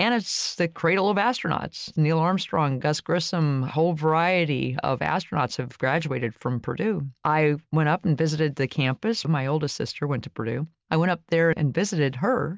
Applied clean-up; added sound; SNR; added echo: none; none; none; none.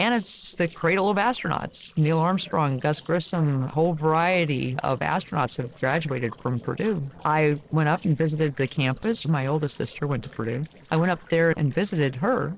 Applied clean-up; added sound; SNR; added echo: neural separator model SepFormer DNS4.